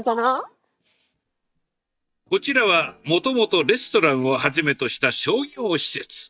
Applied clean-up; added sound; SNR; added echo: neural mask model DeepFilterNet 3.